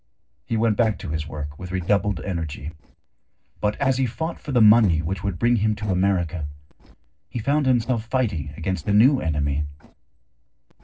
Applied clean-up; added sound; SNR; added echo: neural separator model SepFormer DNS4.